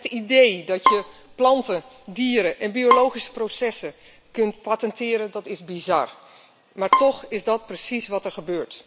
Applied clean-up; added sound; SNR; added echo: none; Bowed string instrument; 3 dB; none.